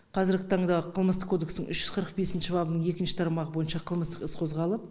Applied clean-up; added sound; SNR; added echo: none; none; none; none.